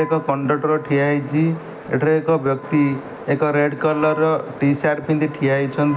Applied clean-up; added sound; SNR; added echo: none; Wind instrument, woodwind instrument; 18 dB; none.